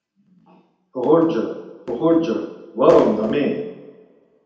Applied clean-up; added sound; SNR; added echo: none; none; none; reverberation time 0.9 s.